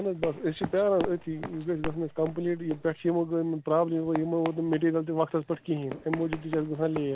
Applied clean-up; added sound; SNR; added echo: none; Run; 13 dB; none.